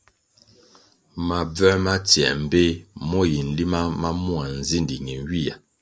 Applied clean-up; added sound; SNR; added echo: none; none; none; none.